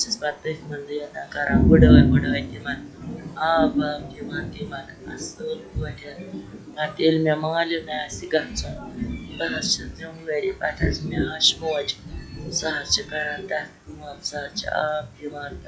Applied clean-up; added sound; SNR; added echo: classical method log-MMSE.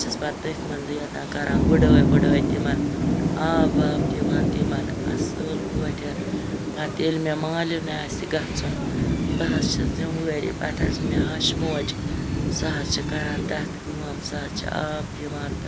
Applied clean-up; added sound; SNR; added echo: none; Thunder / Rain; -4 dB; none.